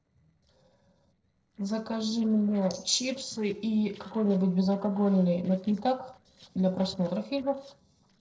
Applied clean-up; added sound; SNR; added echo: neural separator model SepFormer DNS4.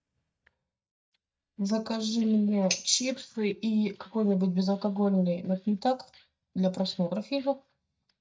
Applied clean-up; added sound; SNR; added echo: neural mask model DeepFilterNet 3.